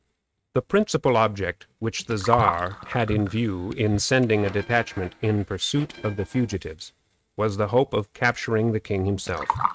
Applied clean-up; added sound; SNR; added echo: neural mask model RNNoise.